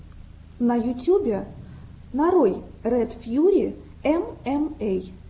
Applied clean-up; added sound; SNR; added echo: none; none; none; none.